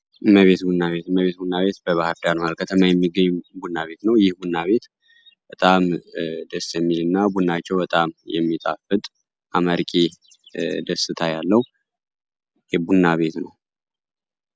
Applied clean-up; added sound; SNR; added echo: none; none; none; none.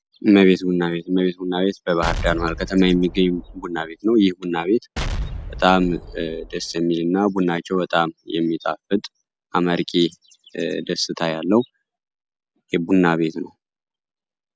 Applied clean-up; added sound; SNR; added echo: none; Explosion; 9 dB; none.